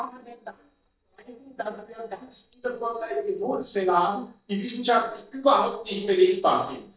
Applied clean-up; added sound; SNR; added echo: neural mask model DeepFilterNet 3.